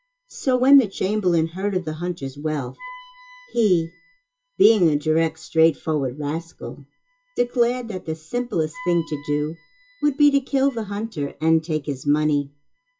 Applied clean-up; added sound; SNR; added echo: classical method WPE with log-MMSE.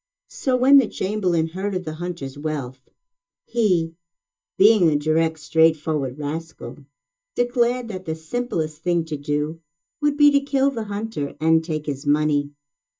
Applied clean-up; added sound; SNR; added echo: neural mask model DeepFilterNet 3.